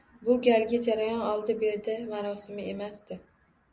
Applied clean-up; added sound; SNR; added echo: none; none; none; none.